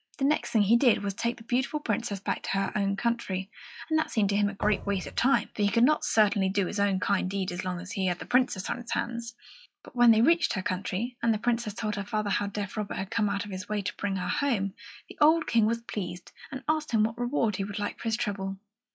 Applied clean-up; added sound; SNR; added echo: classical method log-MMSE.